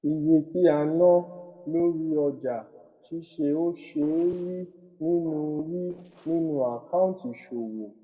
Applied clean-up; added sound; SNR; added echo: neural separator model SepFormer DNS4.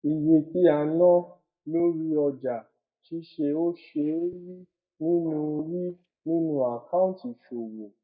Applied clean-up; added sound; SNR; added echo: neural mask model DeepFilterNet 3.